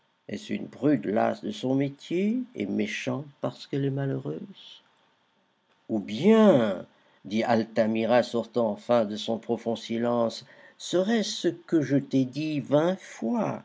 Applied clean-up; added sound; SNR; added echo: none; none; none; none.